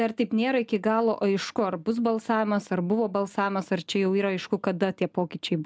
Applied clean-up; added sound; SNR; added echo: none; none; none; none.